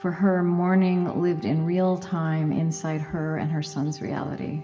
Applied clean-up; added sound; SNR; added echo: none; Wind instrument, woodwind instrument; 20 dB; reverberation time 2.4 s.